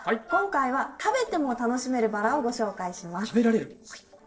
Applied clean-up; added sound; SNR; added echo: neural separator model SepFormer DNS4.